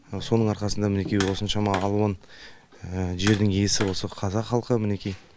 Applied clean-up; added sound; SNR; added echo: none; Tap; 14 dB; none.